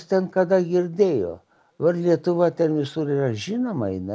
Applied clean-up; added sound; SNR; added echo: none; none; none; none.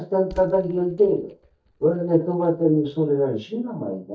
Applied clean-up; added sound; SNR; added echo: neural mask model DeepFilterNet 3.